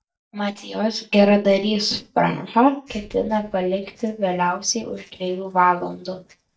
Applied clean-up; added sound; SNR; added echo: neural mask model DeepFilterNet 3.